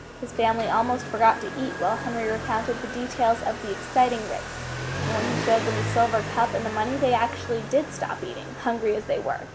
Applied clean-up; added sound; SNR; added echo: none; Motorcycle; 7 dB; none.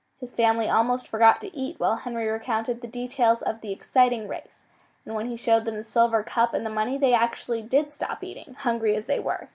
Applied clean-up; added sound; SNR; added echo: none; none; none; none.